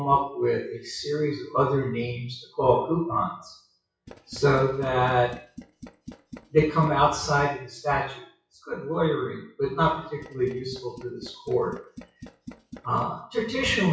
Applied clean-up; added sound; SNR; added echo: classical method WPE with log-MMSE.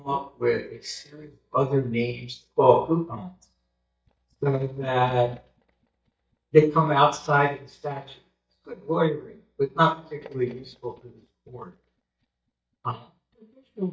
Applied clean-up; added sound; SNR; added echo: neural mask model DeepFilterNet 3.